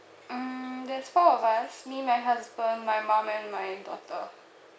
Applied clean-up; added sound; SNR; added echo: none; none; none; none.